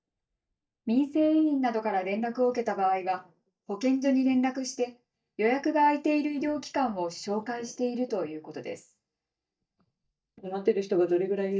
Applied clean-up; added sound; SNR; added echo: neural mask model DeepFilterNet 3.